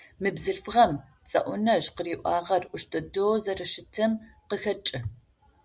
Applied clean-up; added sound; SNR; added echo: none; none; none; none.